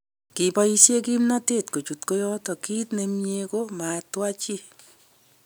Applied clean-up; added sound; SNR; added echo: none; none; none; none.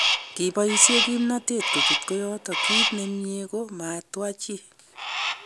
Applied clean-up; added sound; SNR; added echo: none; Crow; 0 dB; none.